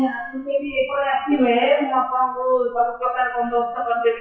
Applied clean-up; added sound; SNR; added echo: classical method WPE with log-MMSE.